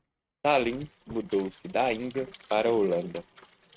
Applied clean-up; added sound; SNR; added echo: neural mask model RNNoise.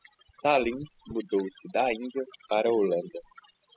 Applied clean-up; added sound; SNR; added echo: classical method spectral subtraction.